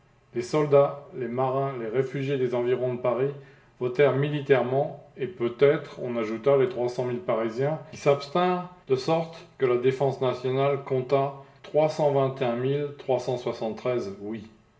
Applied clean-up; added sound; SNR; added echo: none; none; none; reverberation time 0.2 s.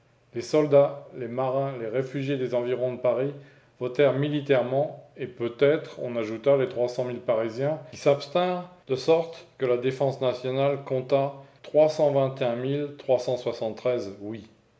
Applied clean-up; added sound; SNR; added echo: none; none; none; none.